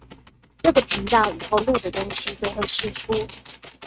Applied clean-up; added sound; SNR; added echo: neural mask model RNNoise.